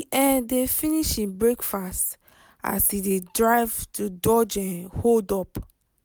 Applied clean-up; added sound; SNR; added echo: none; none; none; none.